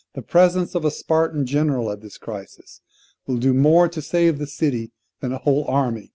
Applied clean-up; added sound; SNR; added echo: none; none; none; none.